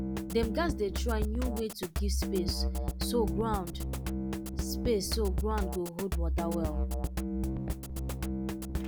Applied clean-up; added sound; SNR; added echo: none; Drum kit; -3 dB; none.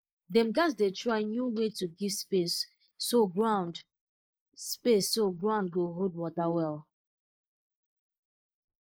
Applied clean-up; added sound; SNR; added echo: neural mask model Resemble Enhance denoiser.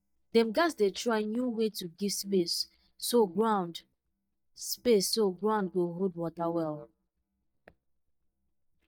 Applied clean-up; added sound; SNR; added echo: neural mask model DeepFilterNet 3.